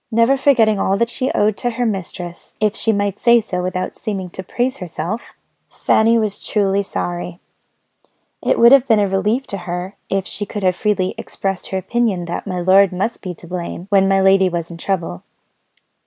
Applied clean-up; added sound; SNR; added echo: none; none; none; none.